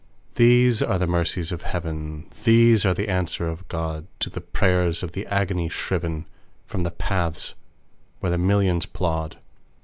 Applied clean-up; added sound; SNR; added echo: none; none; none; none.